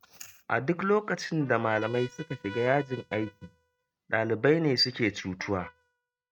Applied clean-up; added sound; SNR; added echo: neural mask model RNNoise.